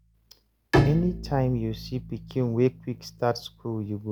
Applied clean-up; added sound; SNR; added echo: none; Bowed string instrument; 3 dB; none.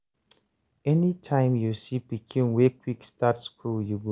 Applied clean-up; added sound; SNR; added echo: none; none; none; none.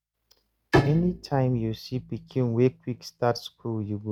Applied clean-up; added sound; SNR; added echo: neural mask model RNNoise.